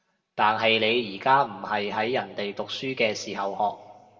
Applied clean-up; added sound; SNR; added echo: none; none; none; reverberation time 1.4 s.